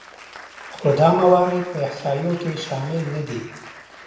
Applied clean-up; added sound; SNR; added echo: none; Applause; 18 dB; reverberation time 1.0 s.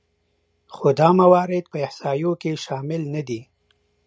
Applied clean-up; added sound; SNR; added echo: none; none; none; none.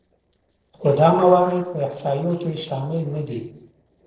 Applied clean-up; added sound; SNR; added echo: neural separator model SepFormer DNS4.